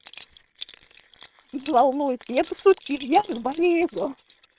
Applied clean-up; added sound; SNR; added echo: neural separator model SepFormer WHAM!.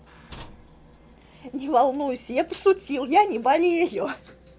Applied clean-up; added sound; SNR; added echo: none; none; none; none.